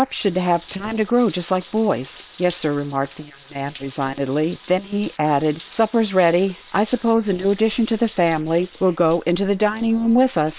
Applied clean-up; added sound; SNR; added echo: neural separator model SepFormer WHAM!.